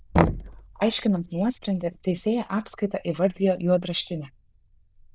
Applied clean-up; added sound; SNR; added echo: neural diffusion model UNIVERSE++.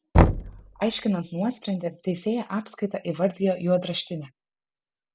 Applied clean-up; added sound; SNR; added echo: none; Knock; 0 dB; none.